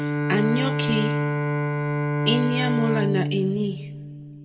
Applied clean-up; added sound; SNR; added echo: none; Bowed string instrument; -1 dB; reverberation time 1.5 s.